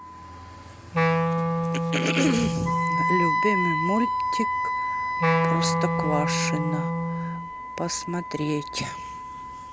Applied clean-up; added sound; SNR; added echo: none; Wind instrument, woodwind instrument + Wind instrument, woodwind instrument; -4 dB; none.